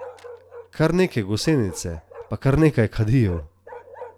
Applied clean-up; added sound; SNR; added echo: none; Bark; 20 dB; none.